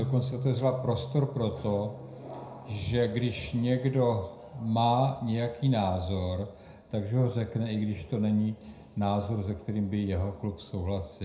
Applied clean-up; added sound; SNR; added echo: none; Keyboard (musical); 14 dB; reverberation time 0.4 s.